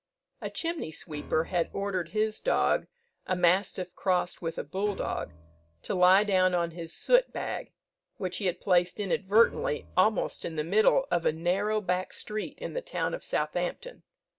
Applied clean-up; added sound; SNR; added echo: none; Piano; 19 dB; none.